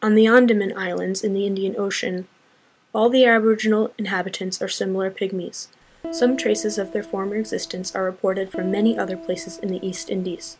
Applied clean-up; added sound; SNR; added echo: none; Piano; 14 dB; none.